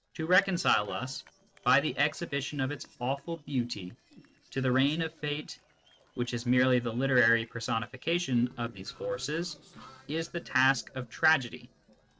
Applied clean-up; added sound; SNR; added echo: neural separator model SepFormer DNS4.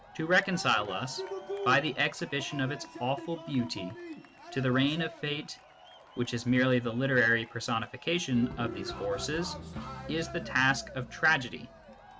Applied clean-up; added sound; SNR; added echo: none; Cheering; 12 dB; none.